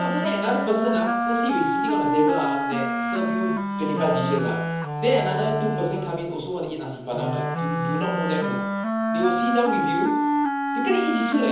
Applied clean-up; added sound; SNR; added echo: none; Wind instrument, woodwind instrument; -1 dB; reverberation time 1.3 s.